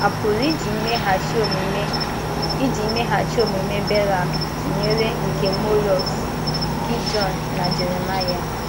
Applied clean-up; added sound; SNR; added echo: none; Cricket; -1 dB; none.